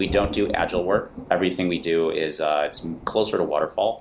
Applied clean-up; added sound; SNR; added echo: none; Thunder; 14 dB; none.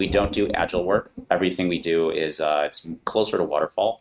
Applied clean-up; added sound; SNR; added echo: neural mask model RNNoise.